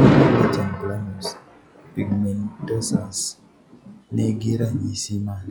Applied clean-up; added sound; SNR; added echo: classical method log-MMSE.